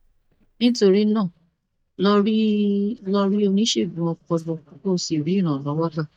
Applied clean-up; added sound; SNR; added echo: neural mask model DeepFilterNet 3.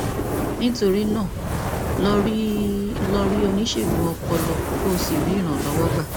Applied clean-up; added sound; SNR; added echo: none; Fire; 1 dB; none.